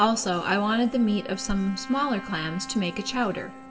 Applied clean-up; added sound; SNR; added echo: none; Wind instrument, woodwind instrument; 16 dB; reverberation time 2.9 s.